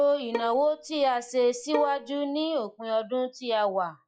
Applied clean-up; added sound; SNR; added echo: classical method log-MMSE.